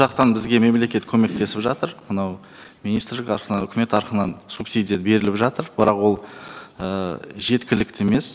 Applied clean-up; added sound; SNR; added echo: none; none; none; none.